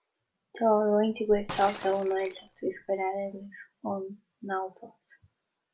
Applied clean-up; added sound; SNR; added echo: none; Shatter; 15 dB; none.